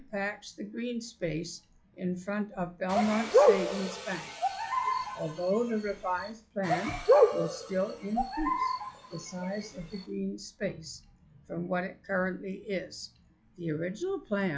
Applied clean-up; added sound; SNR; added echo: classical method log-MMSE.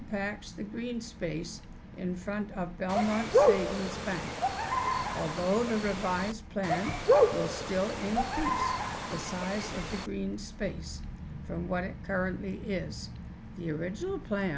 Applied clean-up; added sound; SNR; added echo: none; Bird; -4 dB; none.